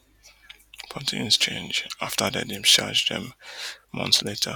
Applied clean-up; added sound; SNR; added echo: none; none; none; none.